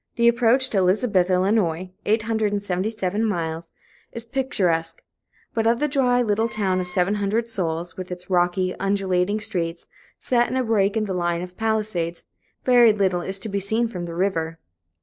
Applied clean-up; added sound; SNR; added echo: neural separator model SepFormer DNS4.